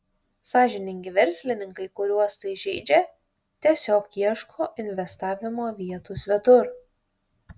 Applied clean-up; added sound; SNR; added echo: none; none; none; none.